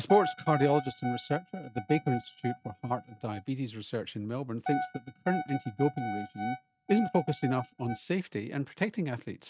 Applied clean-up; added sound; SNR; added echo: neural mask model RNNoise.